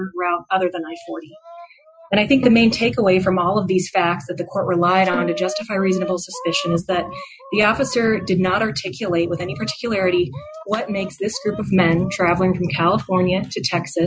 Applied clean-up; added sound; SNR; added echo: classical method Wiener filter.